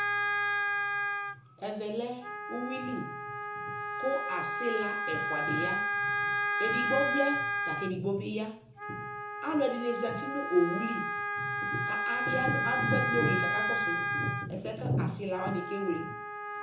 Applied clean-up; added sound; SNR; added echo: none; Wind instrument, woodwind instrument; -1 dB; reverberation time 0.6 s.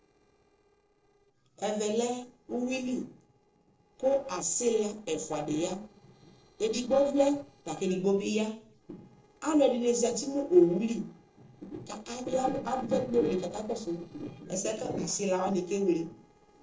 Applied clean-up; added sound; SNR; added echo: neural separator model SepFormer DNS4.